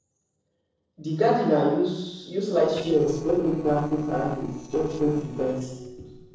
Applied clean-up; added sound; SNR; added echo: neural separator model SepFormer DNS4.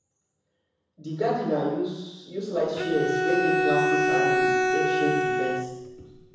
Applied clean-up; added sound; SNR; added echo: none; Bowed string instrument; -4 dB; reverberation time 1.1 s.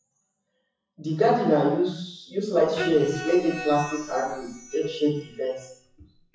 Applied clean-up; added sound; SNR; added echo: classical method WPE with log-MMSE.